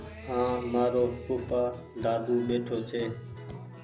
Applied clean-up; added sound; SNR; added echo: none; Guitar; 12 dB; none.